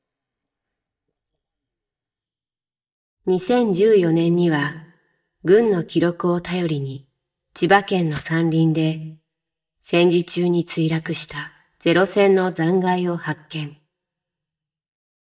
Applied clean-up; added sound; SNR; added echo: neural mask model DeepFilterNet 3.